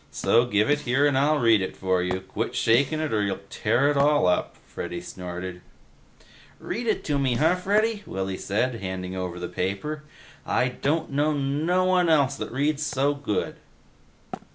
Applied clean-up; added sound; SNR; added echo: none; Snare drum + Wood; 19 dB; none.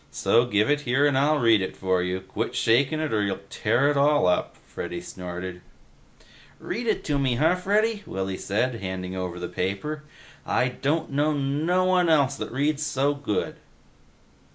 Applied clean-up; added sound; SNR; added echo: none; none; none; none.